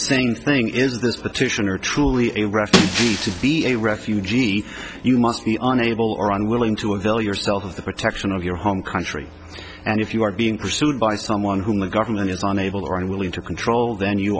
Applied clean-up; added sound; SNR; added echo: none; Shatter; 5 dB; none.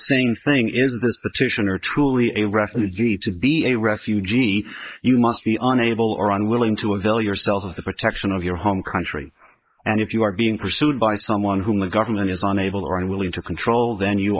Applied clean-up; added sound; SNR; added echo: neural mask model Resemble Enhance denoiser.